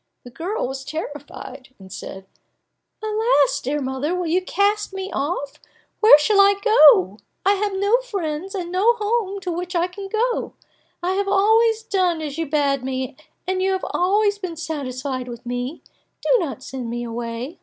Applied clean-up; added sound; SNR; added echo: none; none; none; none.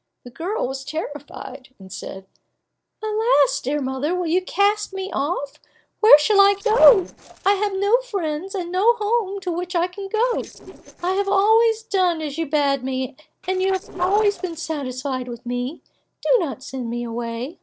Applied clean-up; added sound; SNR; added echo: neural separator model SepFormer DNS4.